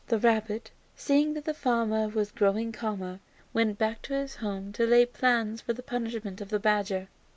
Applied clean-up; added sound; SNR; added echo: none; none; none; none.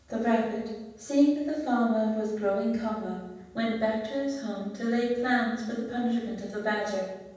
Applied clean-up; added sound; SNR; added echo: none; none; none; reverberation time 1.2 s.